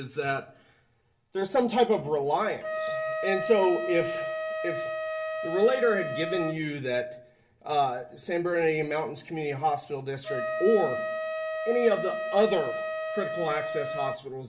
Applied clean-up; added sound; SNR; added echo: none; Wind instrument, woodwind instrument; 6 dB; reverberation time 0.2 s.